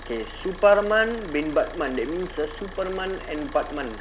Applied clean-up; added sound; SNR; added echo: none; Idling / Car; 14 dB; none.